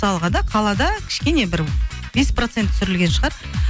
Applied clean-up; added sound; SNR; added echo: none; none; none; none.